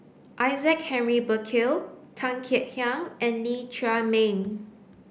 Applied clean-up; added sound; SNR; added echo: none; none; none; none.